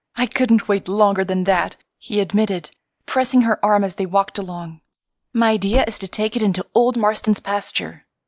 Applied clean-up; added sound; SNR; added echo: neural mask model Resemble Enhance denoiser.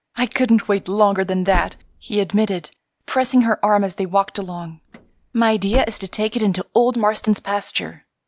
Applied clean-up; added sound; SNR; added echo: none; Slam / Car; 11 dB; none.